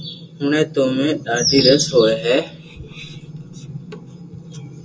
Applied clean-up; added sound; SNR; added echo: none; none; none; reverberation time 0.2 s.